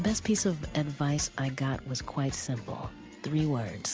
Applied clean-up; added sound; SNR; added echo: none; none; none; none.